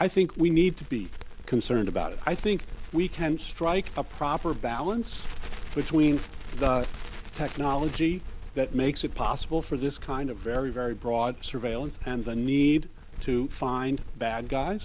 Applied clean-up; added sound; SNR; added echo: none; Crackle; 7 dB; none.